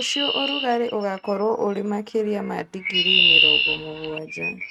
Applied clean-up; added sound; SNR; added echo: neural mask model RNNoise.